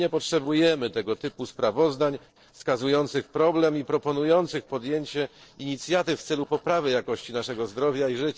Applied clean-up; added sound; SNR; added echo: neural separator model SepFormer DNS4.